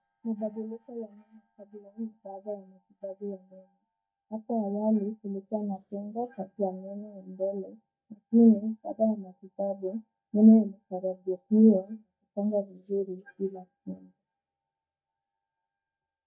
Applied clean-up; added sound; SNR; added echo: neural mask model DeepFilterNet 3.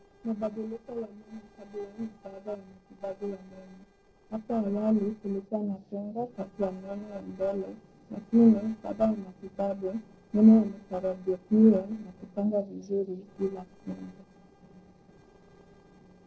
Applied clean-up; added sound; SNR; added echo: neural separator model SepFormer DNS4.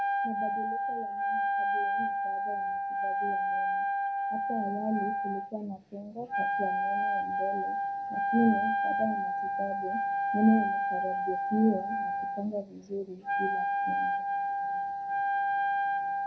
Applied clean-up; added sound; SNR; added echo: none; Wind instrument, woodwind instrument; -4 dB; reverberation time 0.4 s.